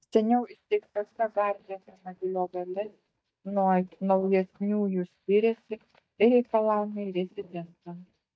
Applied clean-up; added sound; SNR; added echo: neural mask model DeepFilterNet 3.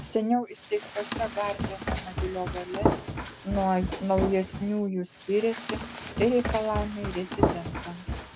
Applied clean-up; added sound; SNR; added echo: none; Run; 3 dB; none.